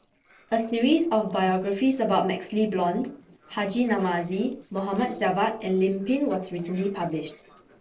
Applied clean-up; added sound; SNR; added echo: neural separator model SepFormer DNS4.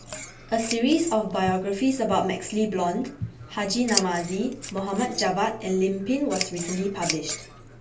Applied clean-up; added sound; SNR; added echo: none; Scissors; 10 dB; reverberation time 0.3 s.